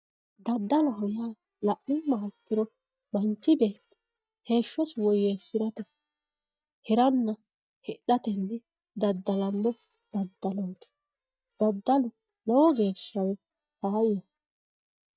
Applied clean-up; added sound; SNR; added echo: neural mask model DeepFilterNet 3.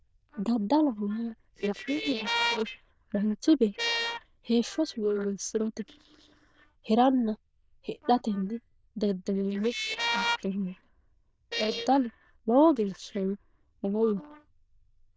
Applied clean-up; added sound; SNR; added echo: neural diffusion model UNIVERSE++.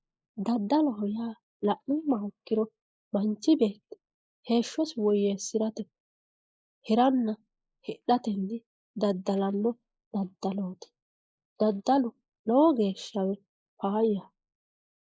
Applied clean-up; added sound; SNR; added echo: neural mask model Resemble Enhance denoiser.